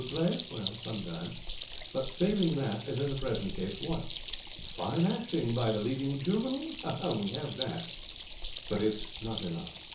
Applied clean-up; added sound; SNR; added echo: none; Stream; -2 dB; reverberation time 0.7 s.